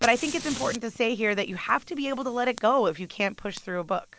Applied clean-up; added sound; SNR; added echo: none; Fire; 15 dB; none.